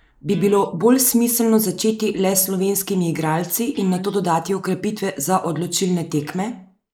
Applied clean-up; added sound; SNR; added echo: neural mask model Resemble Enhance denoiser.